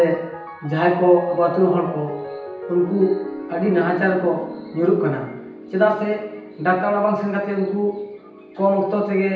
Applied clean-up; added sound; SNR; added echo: none; Piano; 14 dB; reverberation time 0.9 s.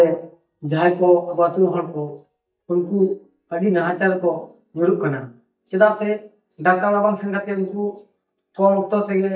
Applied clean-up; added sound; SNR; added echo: neural mask model DeepFilterNet 3.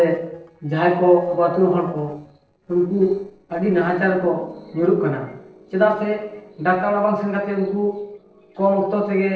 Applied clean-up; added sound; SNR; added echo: neural separator model SepFormer DNS4.